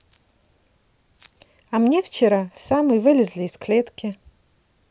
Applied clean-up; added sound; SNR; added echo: none; none; none; none.